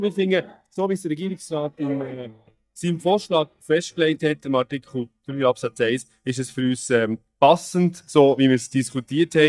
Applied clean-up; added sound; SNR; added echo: neural mask model DeepFilterNet 3.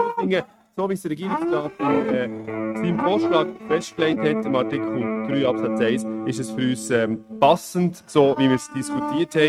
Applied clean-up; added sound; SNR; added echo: neural mask model RNNoise.